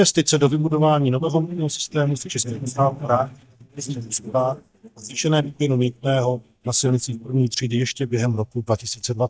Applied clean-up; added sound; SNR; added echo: neural mask model DeepFilterNet 3.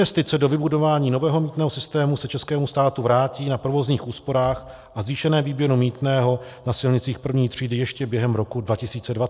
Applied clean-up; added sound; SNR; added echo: none; none; none; none.